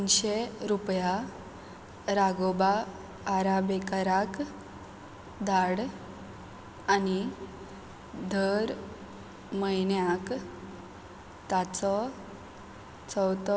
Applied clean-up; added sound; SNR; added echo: none; none; none; none.